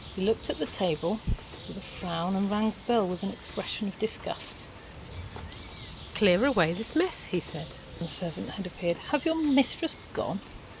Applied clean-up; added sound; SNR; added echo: none; Bird; 14 dB; none.